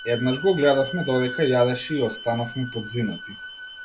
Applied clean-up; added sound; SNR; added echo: none; Bowed string instrument; 11 dB; none.